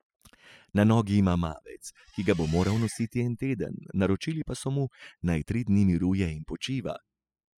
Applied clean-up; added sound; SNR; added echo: classical method spectral subtraction.